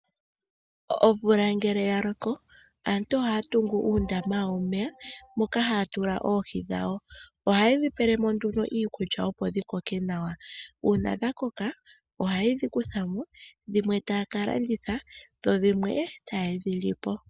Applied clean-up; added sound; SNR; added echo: none; none; none; none.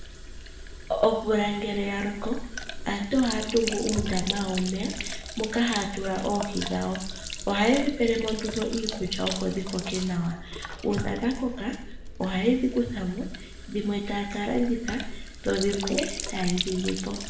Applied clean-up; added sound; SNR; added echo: none; Sink (filling or washing); 7 dB; reverberation time 0.8 s.